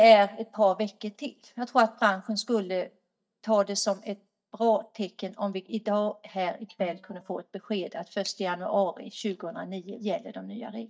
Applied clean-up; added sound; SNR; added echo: neural mask model DeepFilterNet 3.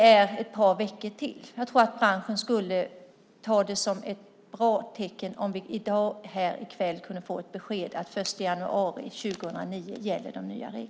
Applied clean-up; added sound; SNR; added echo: none; none; none; none.